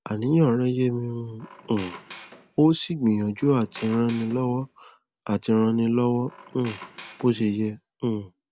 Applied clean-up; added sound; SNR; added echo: none; Squeak; 20 dB; none.